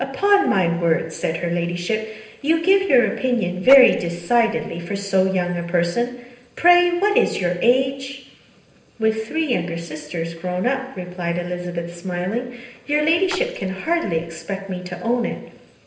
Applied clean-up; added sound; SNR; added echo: neural separator model SepFormer DNS4.